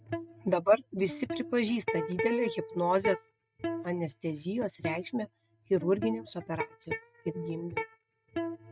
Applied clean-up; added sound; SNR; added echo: neural mask model RNNoise.